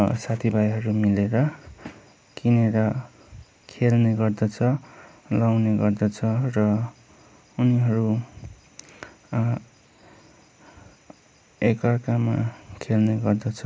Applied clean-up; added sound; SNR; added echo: none; none; none; none.